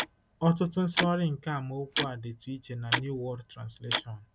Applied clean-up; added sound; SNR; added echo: none; Tick-tock; 4 dB; none.